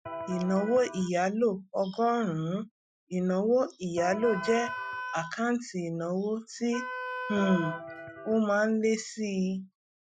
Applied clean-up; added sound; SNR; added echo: classical method Wiener filter.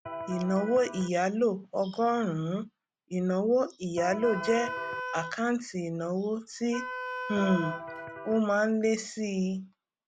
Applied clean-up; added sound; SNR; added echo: none; Electric guitar + Wind instrument, woodwind instrument; 7 dB; none.